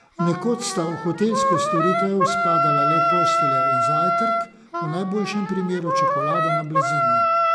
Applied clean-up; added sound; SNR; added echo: none; Wind instrument, woodwind instrument; -4 dB; none.